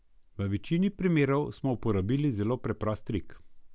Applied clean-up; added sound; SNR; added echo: none; none; none; none.